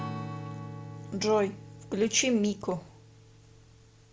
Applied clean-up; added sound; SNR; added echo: none; Strum; 11 dB; none.